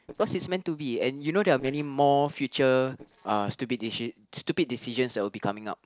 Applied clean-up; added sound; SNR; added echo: neural separator model SepFormer DNS4.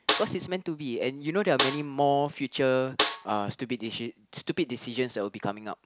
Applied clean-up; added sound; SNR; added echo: none; Snare drum; 0 dB; none.